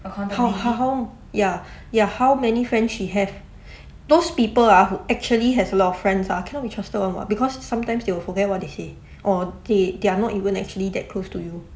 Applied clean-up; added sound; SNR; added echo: none; none; none; none.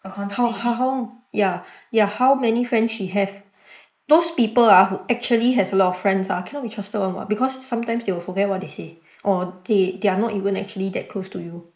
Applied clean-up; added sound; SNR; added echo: neural mask model Resemble Enhance denoiser.